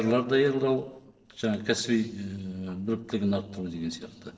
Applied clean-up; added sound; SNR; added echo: neural separator model SepFormer DNS4.